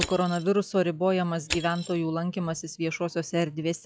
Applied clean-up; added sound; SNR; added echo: classical method log-MMSE.